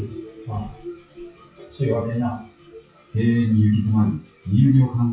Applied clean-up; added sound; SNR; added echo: classical method WPE with log-MMSE.